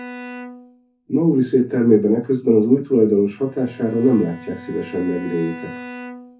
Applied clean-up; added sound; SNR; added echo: none; Bowed string instrument; 18 dB; reverberation time 0.3 s.